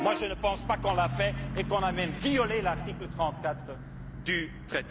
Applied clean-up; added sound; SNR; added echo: none; Bus / Vehicle horn, car horn, honking; 6 dB; none.